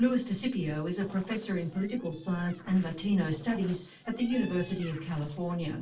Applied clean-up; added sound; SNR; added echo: neural separator model SepFormer DNS4.